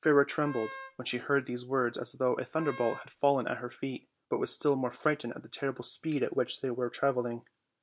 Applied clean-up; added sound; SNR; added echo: none; Wind instrument, woodwind instrument; 15 dB; none.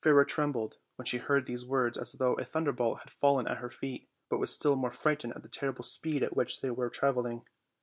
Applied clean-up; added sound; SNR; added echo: none; none; none; none.